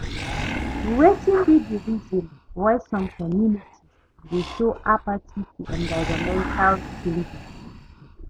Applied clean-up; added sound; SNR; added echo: none; Animal; 9 dB; none.